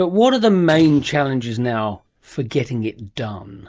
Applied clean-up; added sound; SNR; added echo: neural mask model DeepFilterNet 3.